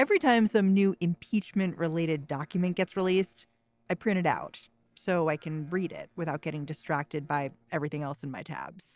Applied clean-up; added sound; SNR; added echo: neural separator model SepFormer DNS4.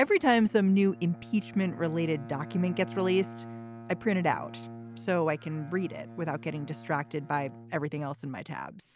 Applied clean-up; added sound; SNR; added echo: none; Bowed string instrument; 16 dB; none.